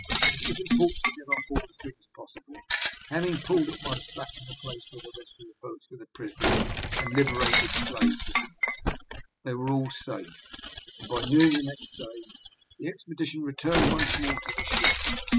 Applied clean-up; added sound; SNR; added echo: classical method spectral subtraction.